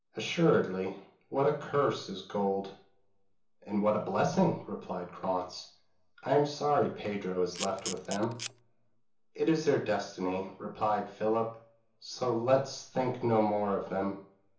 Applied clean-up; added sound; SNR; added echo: none; Camera; 10 dB; reverberation time 0.7 s.